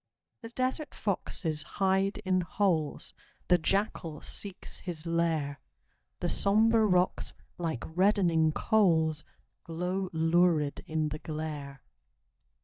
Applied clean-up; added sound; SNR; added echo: neural mask model DeepFilterNet 3.